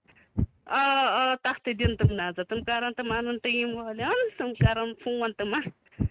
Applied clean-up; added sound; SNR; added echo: neural mask model RNNoise.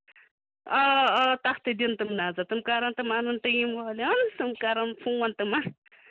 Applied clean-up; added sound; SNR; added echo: none; none; none; none.